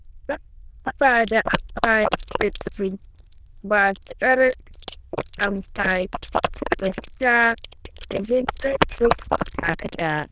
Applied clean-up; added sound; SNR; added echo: neural diffusion model UNIVERSE++.